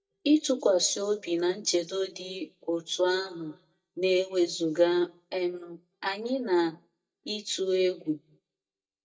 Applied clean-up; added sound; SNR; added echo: neural mask model DeepFilterNet 3.